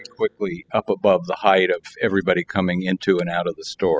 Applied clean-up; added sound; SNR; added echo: classical method spectral subtraction.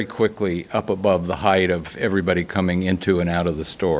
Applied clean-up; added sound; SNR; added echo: none; none; none; none.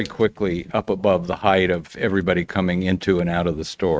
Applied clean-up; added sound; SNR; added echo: neural mask model RNNoise.